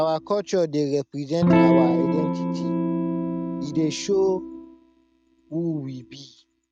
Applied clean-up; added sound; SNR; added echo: neural mask model RNNoise.